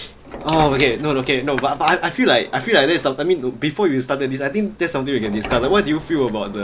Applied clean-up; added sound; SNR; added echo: none; Sliding door; 15 dB; none.